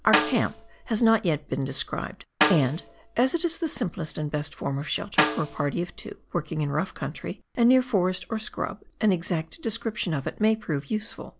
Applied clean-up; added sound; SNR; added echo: none; Snare drum; 5 dB; none.